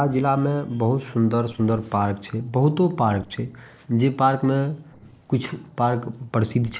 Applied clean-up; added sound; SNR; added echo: neural separator model SepFormer DNS4.